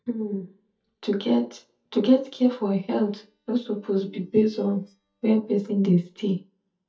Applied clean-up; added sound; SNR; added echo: neural mask model DeepFilterNet 3.